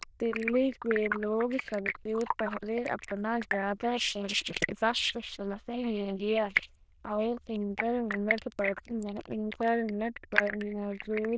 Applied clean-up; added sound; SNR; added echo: neural diffusion model UNIVERSE++.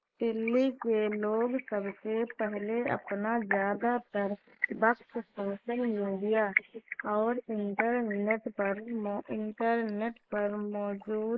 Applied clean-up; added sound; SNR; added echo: neural mask model Resemble Enhance denoiser.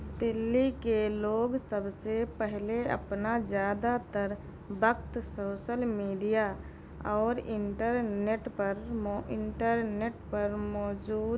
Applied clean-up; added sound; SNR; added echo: none; none; none; none.